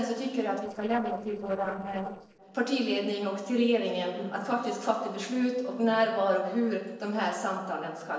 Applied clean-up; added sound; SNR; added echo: neural separator model SepFormer DNS4.